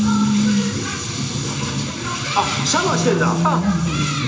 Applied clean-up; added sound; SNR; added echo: none; none; none; reverberation time 0.8 s.